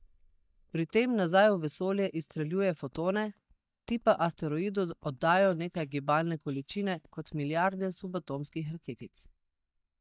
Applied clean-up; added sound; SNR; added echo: neural mask model DeepFilterNet 3.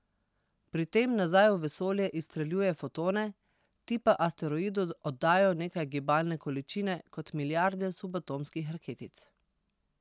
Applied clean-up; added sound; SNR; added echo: none; none; none; none.